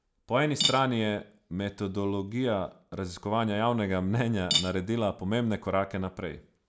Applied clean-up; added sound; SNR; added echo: none; Cutlery, silverware / Dishes, pots, and pans; 6 dB; none.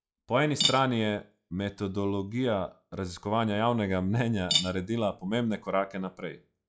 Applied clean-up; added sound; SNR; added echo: classical method log-MMSE.